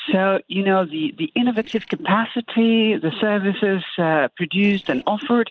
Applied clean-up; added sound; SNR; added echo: neural separator model SepFormer DNS4.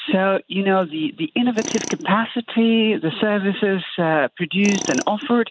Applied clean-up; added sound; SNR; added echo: none; Tools; 16 dB; none.